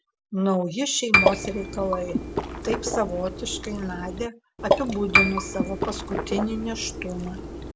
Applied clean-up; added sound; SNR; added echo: none; Piano + Water / Liquid; -2 dB; none.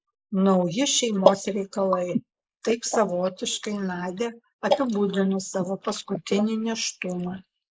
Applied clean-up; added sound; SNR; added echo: neural mask model Resemble Enhance denoiser.